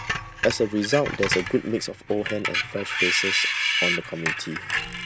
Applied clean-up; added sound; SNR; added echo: none; Screech; 0 dB; none.